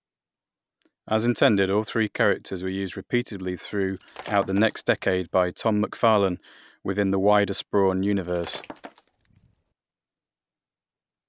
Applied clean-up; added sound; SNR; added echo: none; Shatter; 18 dB; none.